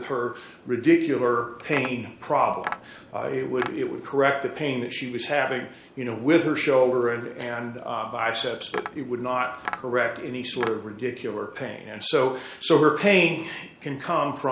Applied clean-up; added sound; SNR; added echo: none; Tap; 14 dB; none.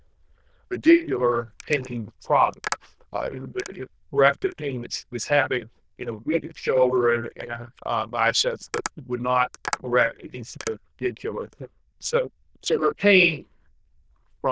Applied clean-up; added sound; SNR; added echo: neural diffusion model UNIVERSE++.